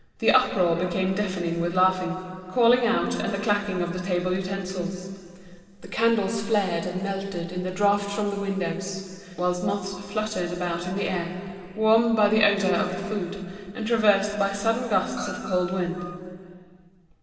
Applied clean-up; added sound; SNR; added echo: none; Screech; 14 dB; reverberation time 2.5 s.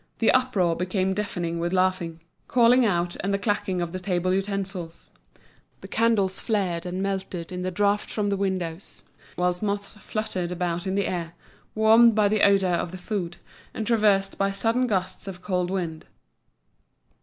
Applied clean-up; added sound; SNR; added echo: none; none; none; none.